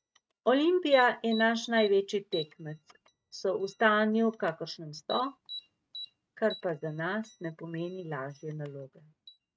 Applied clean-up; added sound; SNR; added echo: neural mask model RNNoise.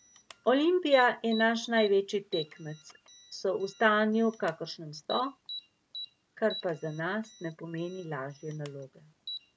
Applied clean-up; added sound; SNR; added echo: none; Alarm; 17 dB; none.